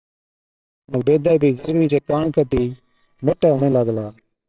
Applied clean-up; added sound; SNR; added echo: neural separator model SepFormer WHAMR!.